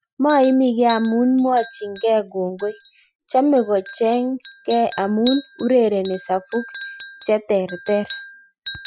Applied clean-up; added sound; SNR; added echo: classical method Wiener filter.